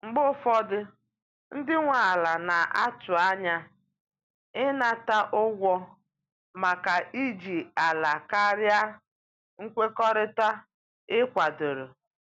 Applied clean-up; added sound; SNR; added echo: none; none; none; none.